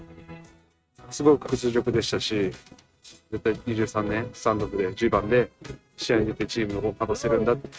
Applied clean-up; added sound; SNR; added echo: neural mask model RNNoise.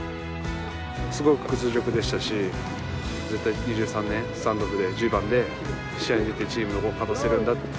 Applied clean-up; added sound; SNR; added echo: none; none; none; none.